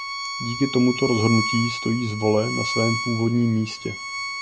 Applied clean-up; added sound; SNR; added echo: none; Bowed string instrument; 6 dB; none.